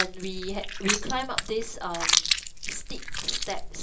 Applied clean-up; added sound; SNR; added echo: none; Chewing, mastication; -5 dB; reverberation time 0.2 s.